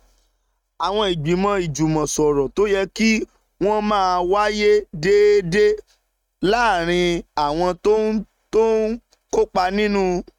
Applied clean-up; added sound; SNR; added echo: neural mask model RNNoise.